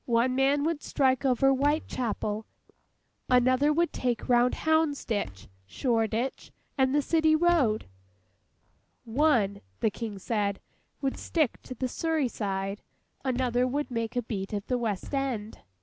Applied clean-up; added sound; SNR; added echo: none; Thump, thud; 19 dB; none.